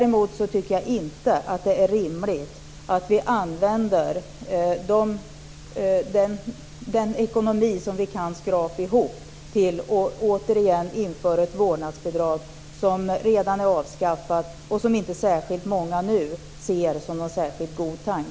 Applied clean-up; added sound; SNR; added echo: none; none; none; none.